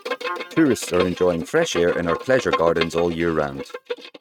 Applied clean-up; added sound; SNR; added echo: neural mask model RNNoise.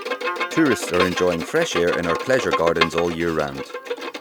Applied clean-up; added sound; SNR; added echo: none; Bowed string instrument; 4 dB; none.